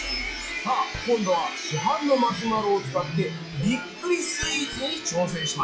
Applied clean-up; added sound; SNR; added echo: classical method log-MMSE.